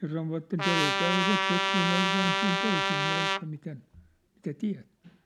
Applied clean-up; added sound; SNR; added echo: none; Trumpet; -4 dB; none.